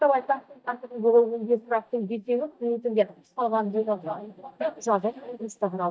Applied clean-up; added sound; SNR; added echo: neural mask model DeepFilterNet 3.